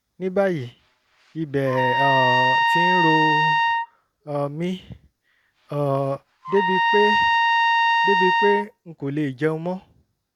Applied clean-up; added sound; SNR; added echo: none; Trumpet; -4 dB; none.